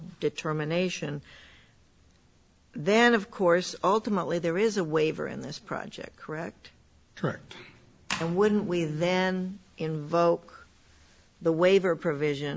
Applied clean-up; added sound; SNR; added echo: none; none; none; none.